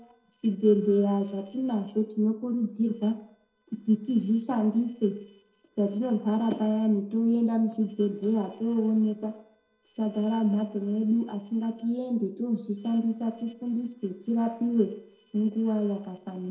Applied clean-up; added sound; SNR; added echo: neural separator model SepFormer DNS4.